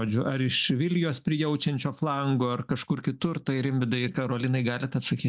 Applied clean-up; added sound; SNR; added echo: none; none; none; none.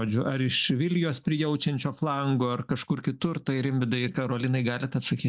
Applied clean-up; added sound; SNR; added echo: neural mask model Resemble Enhance denoiser.